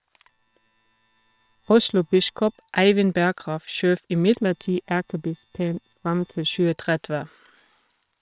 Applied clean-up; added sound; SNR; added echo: neural separator model SepFormer WHAM!.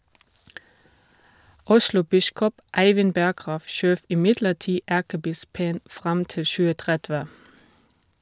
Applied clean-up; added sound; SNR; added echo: none; none; none; none.